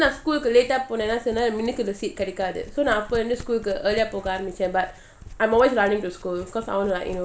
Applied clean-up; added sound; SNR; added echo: none; Domestic sounds, home sounds; 18 dB; none.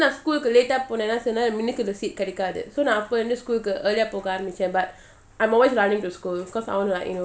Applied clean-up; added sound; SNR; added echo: none; none; none; none.